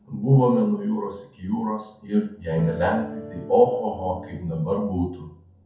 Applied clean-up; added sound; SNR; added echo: none; Electric guitar / Strum; 13 dB; reverberation time 0.5 s.